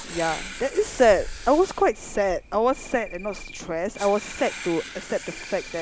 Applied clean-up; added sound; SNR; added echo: none; Writing + Cricket; 13 dB; none.